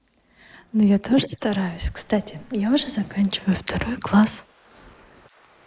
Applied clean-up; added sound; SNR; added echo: neural mask model Resemble Enhance denoiser.